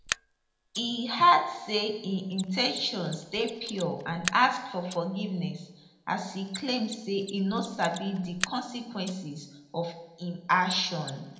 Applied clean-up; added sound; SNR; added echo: none; Mechanisms; 14 dB; reverberation time 0.7 s.